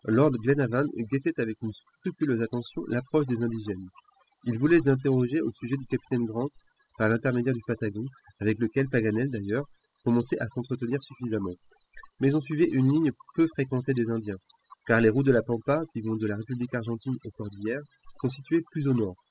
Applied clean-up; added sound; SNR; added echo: classical method spectral subtraction.